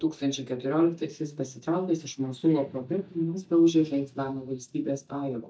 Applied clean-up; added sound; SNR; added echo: neural mask model DeepFilterNet 3.